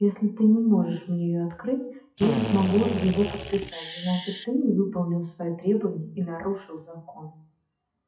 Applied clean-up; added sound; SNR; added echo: classical method WPE with log-MMSE.